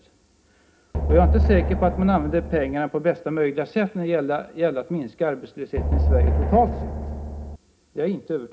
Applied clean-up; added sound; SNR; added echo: none; Drum; -2 dB; reverberation time 0.3 s.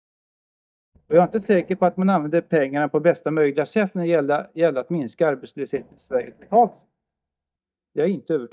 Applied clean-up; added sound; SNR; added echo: neural mask model DeepFilterNet 3.